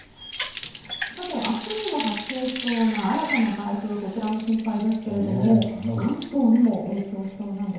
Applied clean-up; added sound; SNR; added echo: none; Water tap, faucet; 8 dB; reverberation time 0.9 s.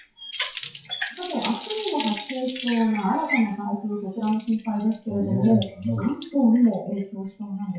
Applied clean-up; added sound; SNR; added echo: classical method WPE with log-MMSE.